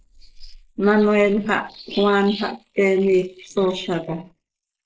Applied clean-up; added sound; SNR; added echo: neural mask model Resemble Enhance denoiser.